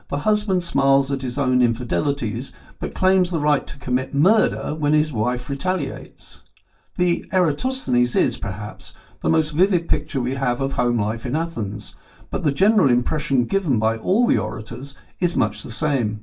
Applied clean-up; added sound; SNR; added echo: none; none; none; reverberation time 0.2 s.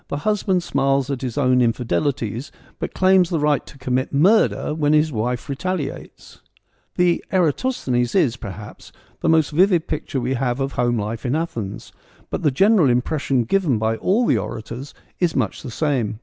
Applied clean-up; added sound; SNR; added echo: none; none; none; none.